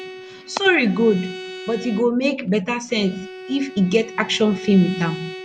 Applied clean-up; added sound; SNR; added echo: none; Bowed string instrument; 14 dB; none.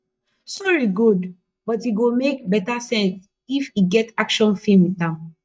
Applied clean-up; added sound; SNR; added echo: neural mask model DeepFilterNet 3.